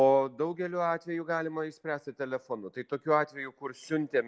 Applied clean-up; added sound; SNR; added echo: none; none; none; none.